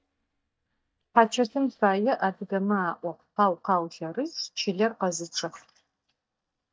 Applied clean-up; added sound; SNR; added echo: neural mask model DeepFilterNet 3.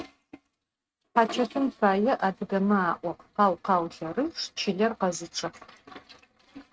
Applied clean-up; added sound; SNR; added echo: neural mask model RNNoise.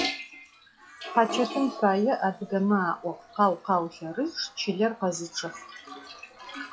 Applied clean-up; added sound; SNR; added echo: classical method log-MMSE.